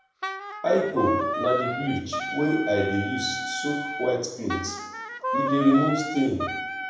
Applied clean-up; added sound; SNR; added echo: none; Wind instrument, woodwind instrument; 4 dB; reverberation time 0.8 s.